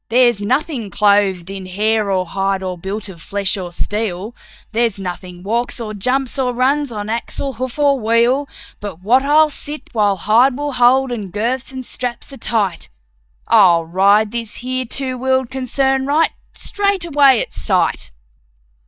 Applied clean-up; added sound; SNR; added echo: neural mask model DeepFilterNet 3.